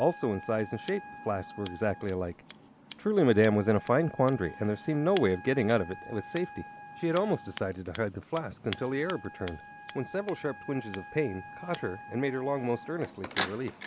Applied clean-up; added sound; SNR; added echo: none; Wind instrument, woodwind instrument + Scissors; 14 dB; none.